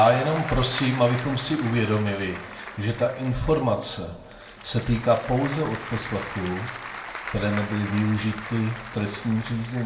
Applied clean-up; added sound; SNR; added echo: none; Applause / Crowd; 13 dB; reverberation time 0.4 s.